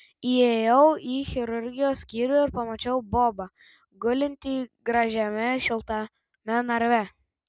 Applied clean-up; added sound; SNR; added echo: none; none; none; none.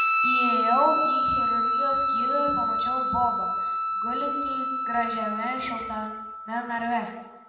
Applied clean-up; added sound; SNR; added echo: none; Guitar; -4 dB; reverberation time 1.0 s.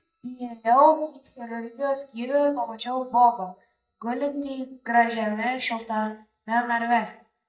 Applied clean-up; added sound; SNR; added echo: neural mask model DeepFilterNet 3.